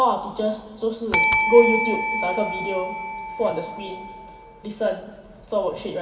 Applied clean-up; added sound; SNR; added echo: none; Bell; -2 dB; reverberation time 2.9 s.